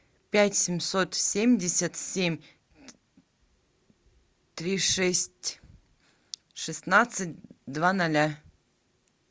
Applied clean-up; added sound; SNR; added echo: none; none; none; none.